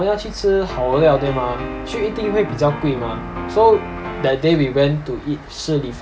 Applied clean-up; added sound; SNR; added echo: none; Piano; 10 dB; none.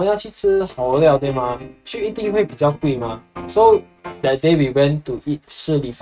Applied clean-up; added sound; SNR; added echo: neural mask model RNNoise.